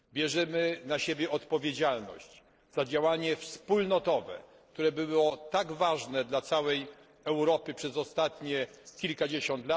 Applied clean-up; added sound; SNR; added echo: neural separator model SepFormer DNS4.